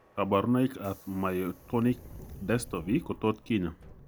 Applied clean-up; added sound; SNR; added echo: none; Subway, metro, underground; 19 dB; none.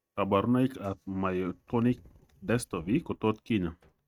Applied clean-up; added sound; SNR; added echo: neural mask model RNNoise.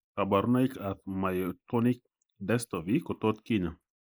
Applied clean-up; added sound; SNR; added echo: neural mask model Resemble Enhance denoiser.